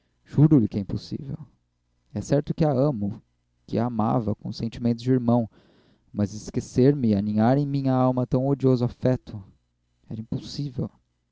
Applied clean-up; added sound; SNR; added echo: none; none; none; none.